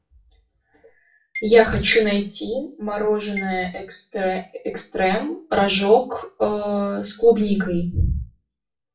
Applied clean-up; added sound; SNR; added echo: classical method WPE with log-MMSE.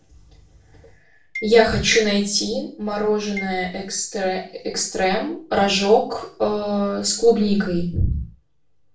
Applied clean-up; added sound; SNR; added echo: none; Marimba, xylophone; 19 dB; reverberation time 0.3 s.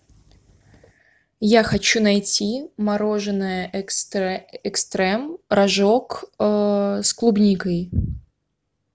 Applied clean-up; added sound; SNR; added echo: none; none; none; none.